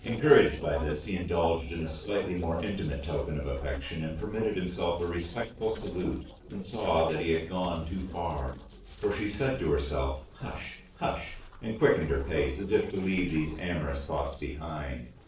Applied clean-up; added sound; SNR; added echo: neural separator model SepFormer DNS4.